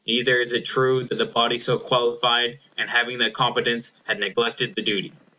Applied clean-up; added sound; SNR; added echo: none; none; none; none.